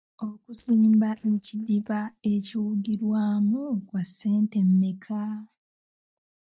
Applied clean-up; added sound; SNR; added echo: neural mask model DeepFilterNet 3.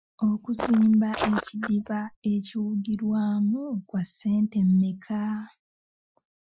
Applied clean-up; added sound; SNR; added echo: classical method Wiener filter.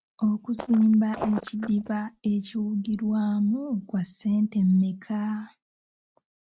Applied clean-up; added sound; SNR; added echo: neural mask model RNNoise.